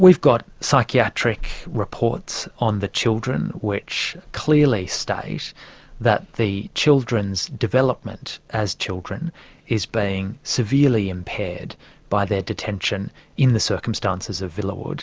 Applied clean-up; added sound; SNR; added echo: none; none; none; none.